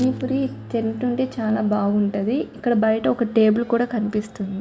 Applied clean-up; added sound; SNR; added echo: none; Piano; 19 dB; none.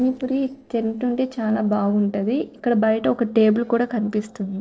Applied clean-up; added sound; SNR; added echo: neural separator model SepFormer DNS4.